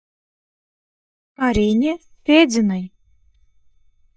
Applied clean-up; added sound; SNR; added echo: neural mask model DeepFilterNet 3.